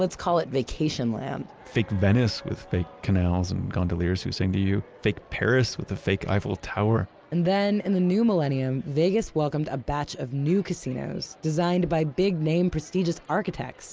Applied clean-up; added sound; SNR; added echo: none; none; none; none.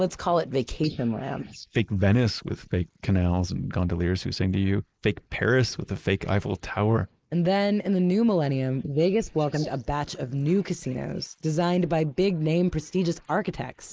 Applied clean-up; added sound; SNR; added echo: neural mask model Resemble Enhance denoiser.